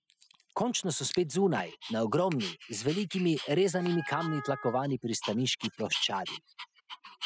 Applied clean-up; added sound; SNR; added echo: classical method spectral subtraction.